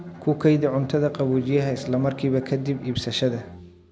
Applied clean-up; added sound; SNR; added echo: none; Bowed string instrument; 18 dB; none.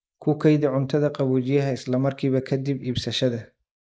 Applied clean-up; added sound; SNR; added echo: neural mask model Resemble Enhance denoiser.